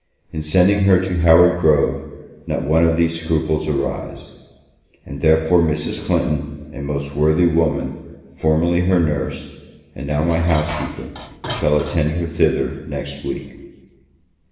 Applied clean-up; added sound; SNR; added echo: none; Dishes, pots, and pans; 14 dB; reverberation time 1.2 s.